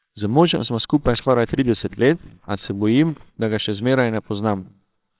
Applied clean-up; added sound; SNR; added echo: neural separator model SepFormer WHAMR!.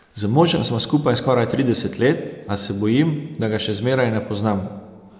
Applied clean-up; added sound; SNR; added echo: none; none; none; none.